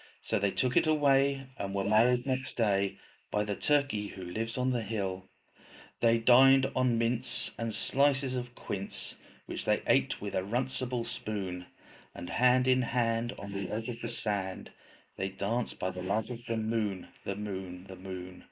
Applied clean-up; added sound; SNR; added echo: neural mask model Resemble Enhance denoiser.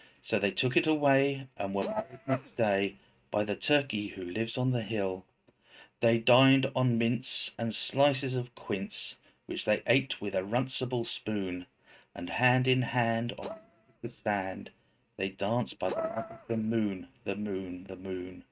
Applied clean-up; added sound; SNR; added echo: neural mask model RNNoise.